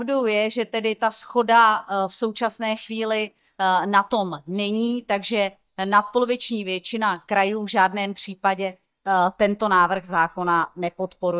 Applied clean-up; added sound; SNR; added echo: neural mask model DeepFilterNet 3.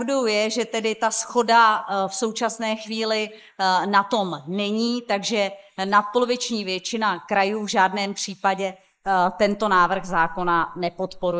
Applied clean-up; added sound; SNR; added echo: neural mask model Resemble Enhance denoiser.